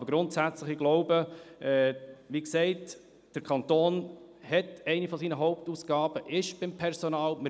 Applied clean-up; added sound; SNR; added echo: none; none; none; none.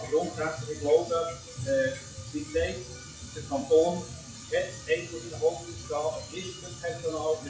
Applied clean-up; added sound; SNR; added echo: classical method WPE with log-MMSE.